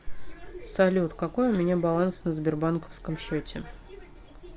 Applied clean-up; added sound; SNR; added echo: none; none; none; none.